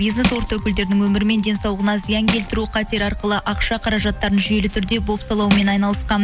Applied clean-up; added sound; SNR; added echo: none; Crushing; 5 dB; none.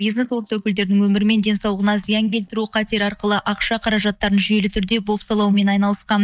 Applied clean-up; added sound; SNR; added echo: neural mask model DeepFilterNet 3.